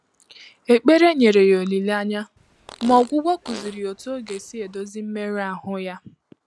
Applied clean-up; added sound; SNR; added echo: none; Fart; 19 dB; none.